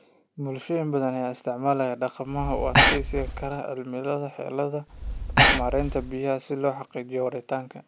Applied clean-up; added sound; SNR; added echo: none; Breathing; -5 dB; none.